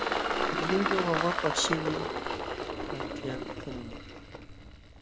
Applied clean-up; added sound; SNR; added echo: none; Engine; -2 dB; none.